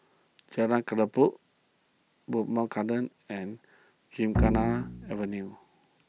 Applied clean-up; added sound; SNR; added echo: none; Bowed string instrument; 0 dB; none.